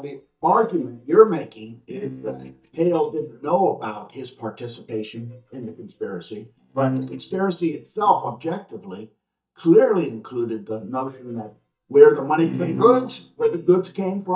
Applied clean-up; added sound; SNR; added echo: neural mask model DeepFilterNet 3.